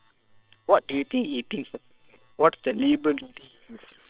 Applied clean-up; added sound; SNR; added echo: neural separator model SepFormer WHAM!.